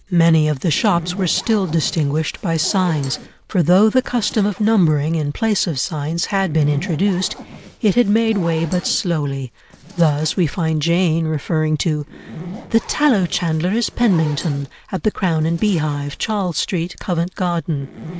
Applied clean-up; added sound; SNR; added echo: none; Zipper (clothing); 18 dB; none.